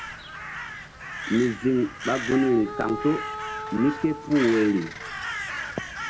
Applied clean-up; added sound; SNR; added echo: none; Crow + Wind instrument, woodwind instrument; 8 dB; none.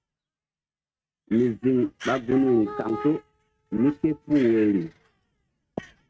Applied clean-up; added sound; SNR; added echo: neural mask model RNNoise.